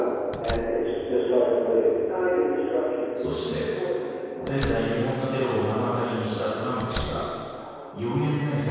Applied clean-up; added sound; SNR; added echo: none; Slam; 11 dB; reverberation time 2.2 s.